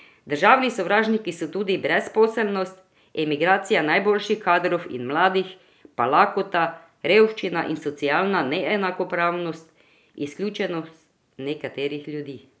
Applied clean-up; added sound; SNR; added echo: none; none; none; none.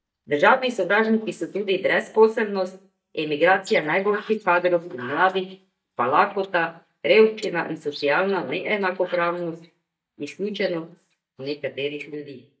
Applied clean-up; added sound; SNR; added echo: neural mask model DeepFilterNet 3.